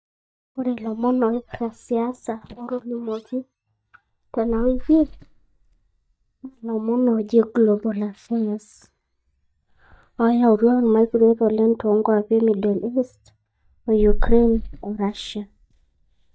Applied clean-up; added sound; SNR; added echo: neural mask model DeepFilterNet 3.